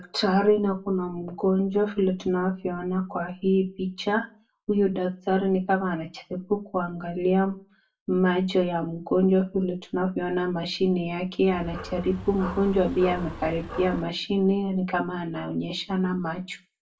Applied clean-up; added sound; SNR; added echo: none; Dog; 11 dB; reverberation time 0.2 s.